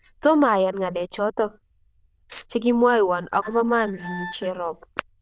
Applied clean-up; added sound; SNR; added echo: neural diffusion model UNIVERSE++.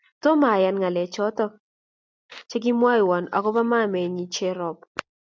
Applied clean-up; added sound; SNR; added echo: none; none; none; none.